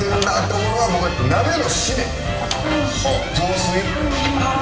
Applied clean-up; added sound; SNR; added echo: none; Squeak; 13 dB; reverberation time 2.0 s.